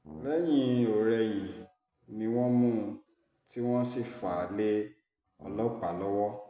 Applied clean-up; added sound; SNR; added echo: none; Brass instrument; 19 dB; none.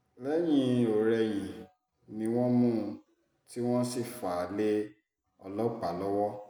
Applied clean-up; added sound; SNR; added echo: none; none; none; none.